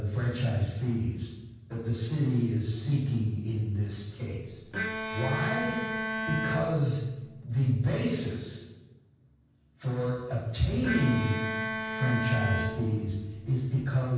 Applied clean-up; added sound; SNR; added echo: none; Bowed string instrument; 5 dB; reverberation time 1.2 s.